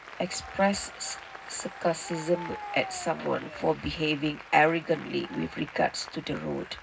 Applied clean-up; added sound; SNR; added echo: none; Applause; 13 dB; reverberation time 0.4 s.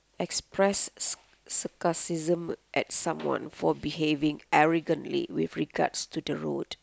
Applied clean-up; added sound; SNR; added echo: none; none; none; none.